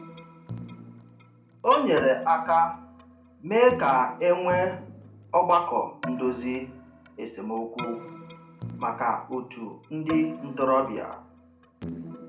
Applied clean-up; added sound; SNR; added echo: none; Keyboard (musical); 13 dB; reverberation time 0.4 s.